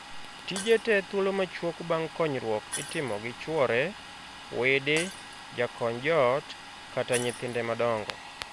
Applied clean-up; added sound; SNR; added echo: none; Domestic sounds, home sounds + Shatter; 12 dB; none.